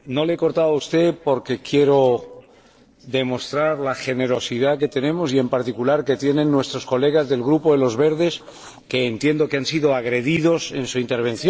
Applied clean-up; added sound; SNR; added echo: neural separator model SepFormer DNS4.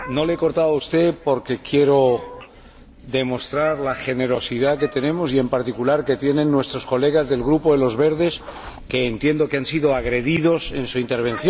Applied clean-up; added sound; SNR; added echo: none; Meow; 19 dB; none.